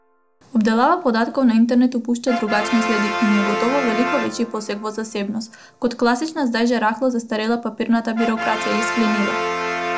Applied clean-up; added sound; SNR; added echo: none; Brass instrument; 7 dB; none.